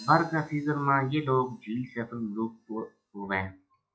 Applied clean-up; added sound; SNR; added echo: classical method log-MMSE.